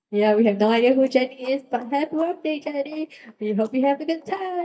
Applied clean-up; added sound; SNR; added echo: neural mask model DeepFilterNet 3.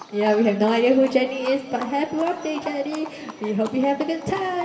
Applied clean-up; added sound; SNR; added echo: none; Livestock, farm animals, working animals; 16 dB; reverberation time 2.1 s.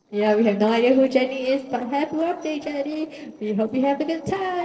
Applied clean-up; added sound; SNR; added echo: neural separator model SepFormer DNS4.